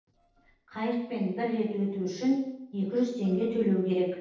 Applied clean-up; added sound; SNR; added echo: neural separator model SepFormer DNS4.